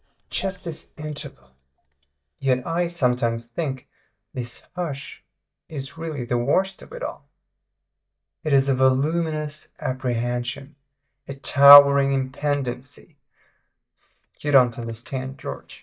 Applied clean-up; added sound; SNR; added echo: neural mask model DeepFilterNet 3.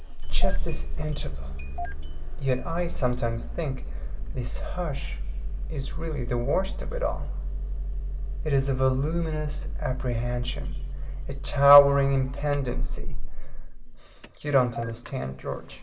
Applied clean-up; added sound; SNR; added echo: none; Engine starting; -2 dB; reverberation time 1.8 s.